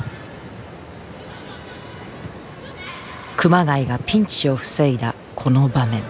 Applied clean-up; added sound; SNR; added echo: none; none; none; none.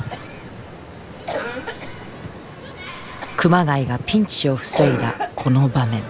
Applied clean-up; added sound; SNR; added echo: none; Cough; 9 dB; none.